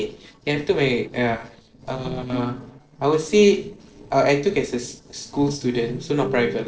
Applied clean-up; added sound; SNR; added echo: neural separator model SepFormer DNS4.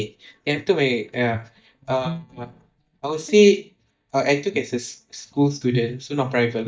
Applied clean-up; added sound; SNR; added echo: neural mask model DeepFilterNet 3.